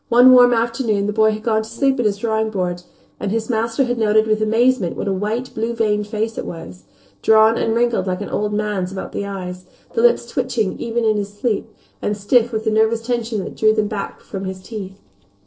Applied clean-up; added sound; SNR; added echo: neural separator model SepFormer DNS4.